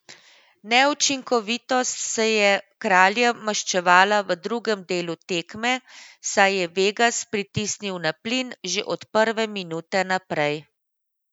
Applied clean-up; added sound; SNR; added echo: none; none; none; none.